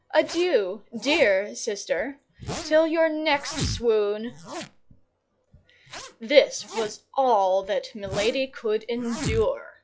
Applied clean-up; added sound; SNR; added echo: classical method log-MMSE.